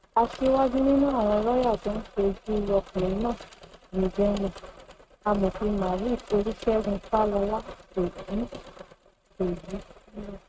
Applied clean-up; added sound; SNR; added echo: neural mask model RNNoise.